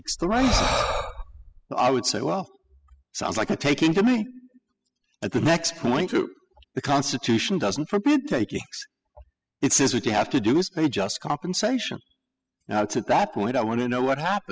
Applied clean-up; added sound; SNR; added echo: classical method spectral subtraction.